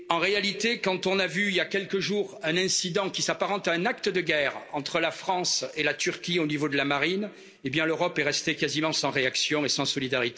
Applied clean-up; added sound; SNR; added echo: none; none; none; none.